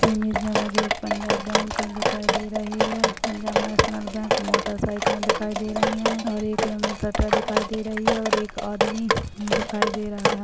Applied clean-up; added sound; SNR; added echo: none; Drip; -3 dB; none.